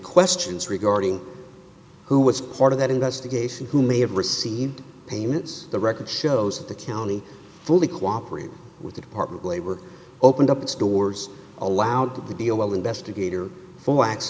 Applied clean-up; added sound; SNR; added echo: none; none; none; none.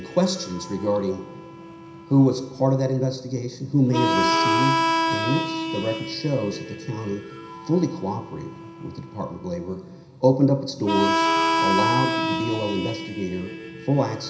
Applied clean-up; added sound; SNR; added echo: none; Harmonica; 2 dB; reverberation time 0.5 s.